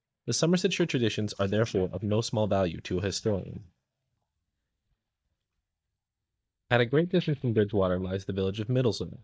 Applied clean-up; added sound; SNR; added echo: neural mask model DeepFilterNet 3.